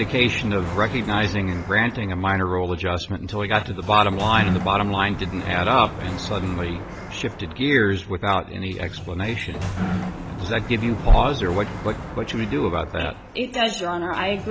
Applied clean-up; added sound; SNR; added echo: none; Sliding door; 9 dB; none.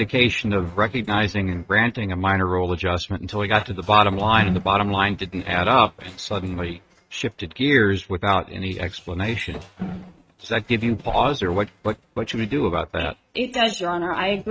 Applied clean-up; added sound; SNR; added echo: neural mask model RNNoise.